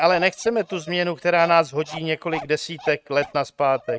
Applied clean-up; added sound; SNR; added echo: neural mask model RNNoise.